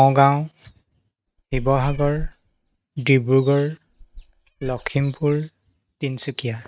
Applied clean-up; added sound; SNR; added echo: neural mask model RNNoise.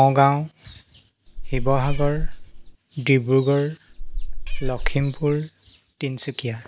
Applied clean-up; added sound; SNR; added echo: none; Meow; 0 dB; none.